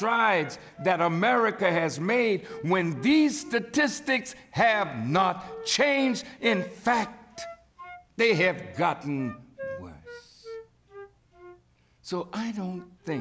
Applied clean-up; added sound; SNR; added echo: none; Wind instrument, woodwind instrument; 17 dB; none.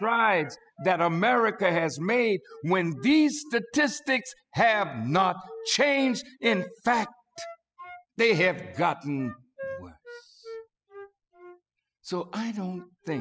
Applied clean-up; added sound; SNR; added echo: classical method spectral subtraction.